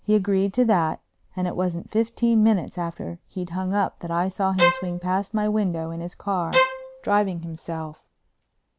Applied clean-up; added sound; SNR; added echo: none; Bowed string instrument; 0 dB; none.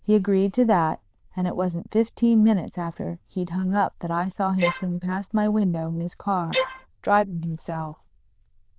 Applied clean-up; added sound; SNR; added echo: neural diffusion model UNIVERSE++.